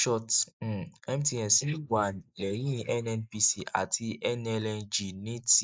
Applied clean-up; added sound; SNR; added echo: neural mask model Resemble Enhance denoiser.